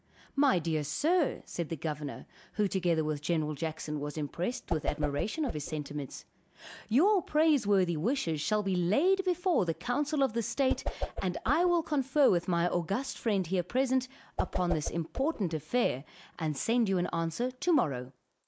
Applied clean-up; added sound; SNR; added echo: neural mask model Resemble Enhance denoiser.